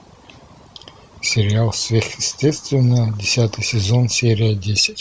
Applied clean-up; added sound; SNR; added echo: none; none; none; none.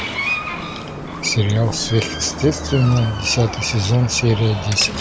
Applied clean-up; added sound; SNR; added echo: none; Door; 8 dB; none.